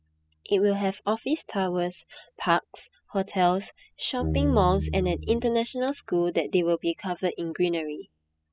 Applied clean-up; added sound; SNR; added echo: classical method spectral subtraction.